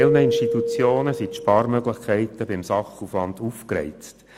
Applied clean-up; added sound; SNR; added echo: none; Keyboard (musical); 4 dB; none.